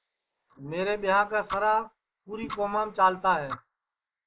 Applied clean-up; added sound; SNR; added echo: neural mask model Resemble Enhance denoiser.